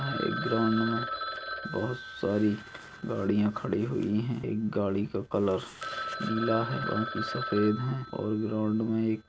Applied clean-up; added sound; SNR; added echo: none; Telephone; 9 dB; none.